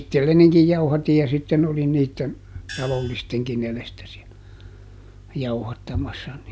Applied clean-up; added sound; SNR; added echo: none; Gong; 16 dB; none.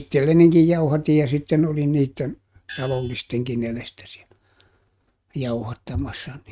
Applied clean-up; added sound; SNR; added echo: neural mask model RNNoise.